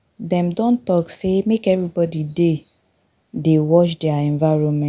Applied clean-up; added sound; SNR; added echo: none; none; none; none.